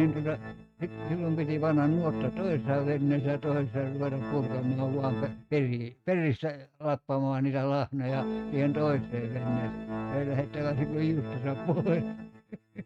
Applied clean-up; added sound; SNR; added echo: neural mask model RNNoise.